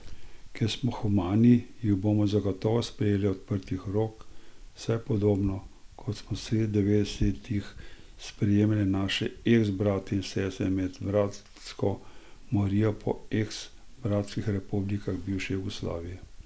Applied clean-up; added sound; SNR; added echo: none; none; none; none.